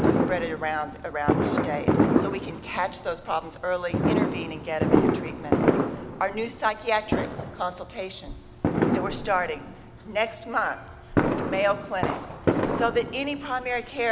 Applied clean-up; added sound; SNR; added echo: none; Fireworks; -3 dB; none.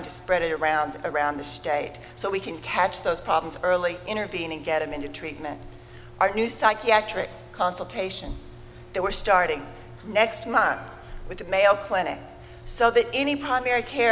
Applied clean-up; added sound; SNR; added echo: none; none; none; none.